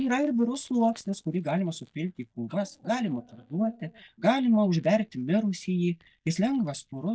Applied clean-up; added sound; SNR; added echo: neural mask model DeepFilterNet 3.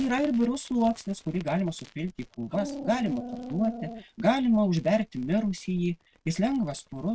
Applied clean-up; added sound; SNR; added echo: neural mask model RNNoise.